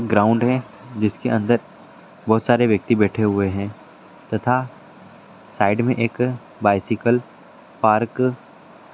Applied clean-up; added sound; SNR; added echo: none; none; none; none.